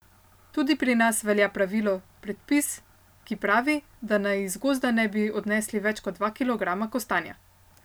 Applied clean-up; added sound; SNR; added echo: none; none; none; none.